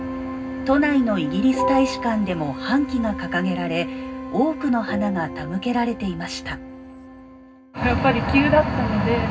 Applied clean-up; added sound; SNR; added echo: none; none; none; reverberation time 0.4 s.